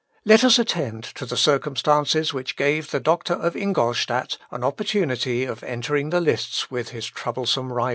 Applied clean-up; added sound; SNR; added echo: none; none; none; none.